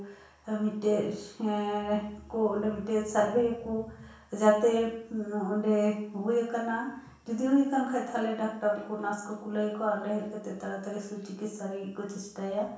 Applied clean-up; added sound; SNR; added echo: none; none; none; reverberation time 0.6 s.